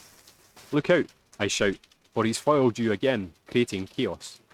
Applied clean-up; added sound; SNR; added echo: neural mask model RNNoise.